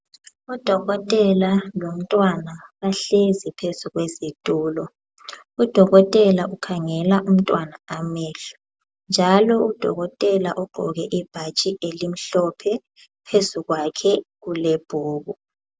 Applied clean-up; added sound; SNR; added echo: none; none; none; none.